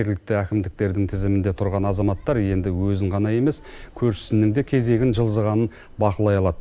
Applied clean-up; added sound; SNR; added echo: none; none; none; none.